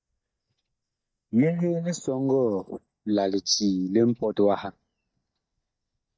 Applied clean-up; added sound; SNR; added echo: neural mask model DeepFilterNet 3.